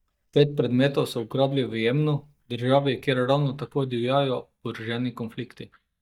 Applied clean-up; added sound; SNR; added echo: neural mask model DeepFilterNet 3.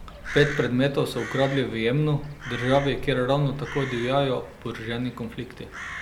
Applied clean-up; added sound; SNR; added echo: none; Crow; 12 dB; none.